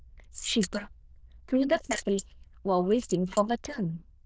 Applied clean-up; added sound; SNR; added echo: neural diffusion model UNIVERSE++.